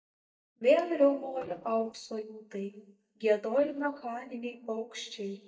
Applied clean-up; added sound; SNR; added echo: neural mask model DeepFilterNet 3.